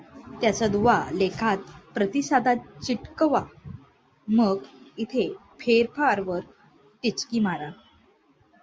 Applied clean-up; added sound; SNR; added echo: none; none; none; none.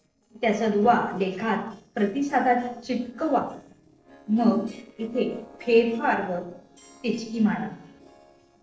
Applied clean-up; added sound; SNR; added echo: neural separator model SepFormer DNS4.